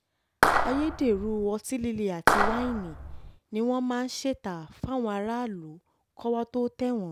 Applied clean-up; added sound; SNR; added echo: none; Clapping; -3 dB; none.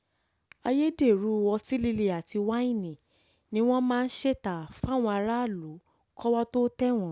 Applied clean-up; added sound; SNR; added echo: none; none; none; none.